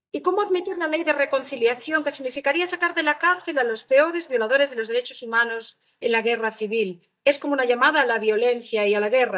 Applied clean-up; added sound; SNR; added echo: neural mask model DeepFilterNet 3.